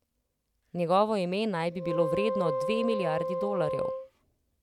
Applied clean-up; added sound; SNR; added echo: none; Wind instrument, woodwind instrument; 2 dB; none.